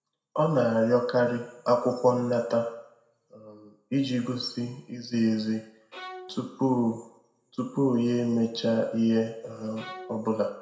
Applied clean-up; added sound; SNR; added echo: none; Bowed string instrument; 15 dB; reverberation time 0.6 s.